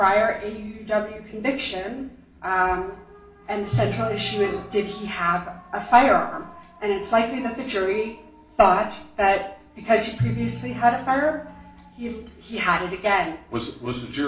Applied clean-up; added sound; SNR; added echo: none; Drum; 14 dB; reverberation time 0.5 s.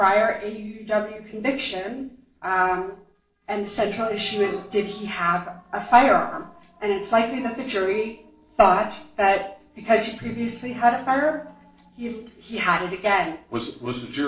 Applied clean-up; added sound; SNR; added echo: neural separator model SepFormer DNS4.